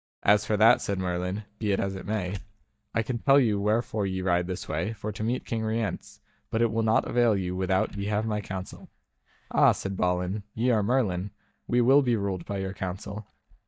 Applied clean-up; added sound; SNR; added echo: neural mask model DeepFilterNet 3.